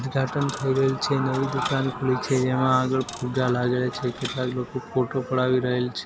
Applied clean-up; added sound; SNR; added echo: none; Coin (dropping); 17 dB; none.